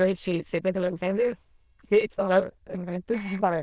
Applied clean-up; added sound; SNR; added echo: neural diffusion model UNIVERSE++.